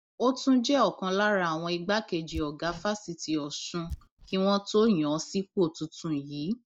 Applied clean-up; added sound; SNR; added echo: neural mask model DeepFilterNet 3.